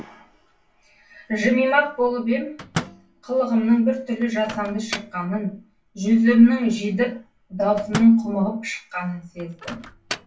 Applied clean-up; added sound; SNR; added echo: none; Microwave oven; 16 dB; reverberation time 0.3 s.